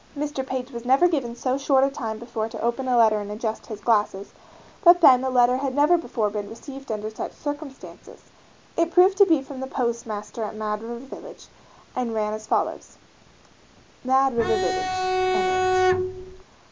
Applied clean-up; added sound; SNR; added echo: none; Bowed string instrument; -1 dB; none.